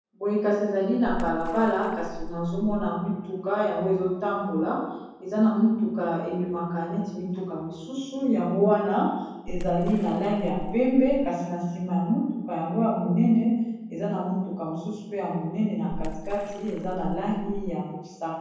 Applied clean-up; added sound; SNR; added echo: none; Splash, splatter; 8 dB; reverberation time 1.1 s.